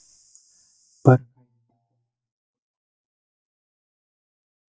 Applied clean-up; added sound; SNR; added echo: neural mask model DeepFilterNet 3.